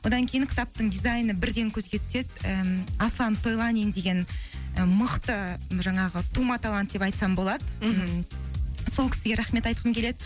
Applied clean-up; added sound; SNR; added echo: none; none; none; none.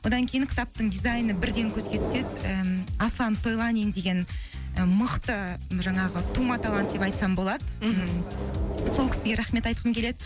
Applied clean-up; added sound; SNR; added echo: none; Microwave oven; 7 dB; none.